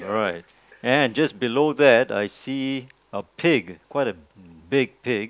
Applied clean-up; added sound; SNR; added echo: none; none; none; none.